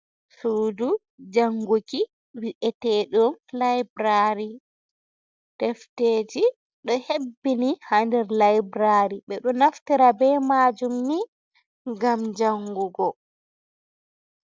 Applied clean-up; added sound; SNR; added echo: none; none; none; none.